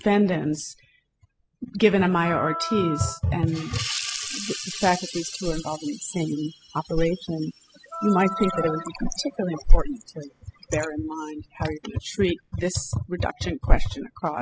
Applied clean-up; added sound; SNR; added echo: classical method spectral subtraction.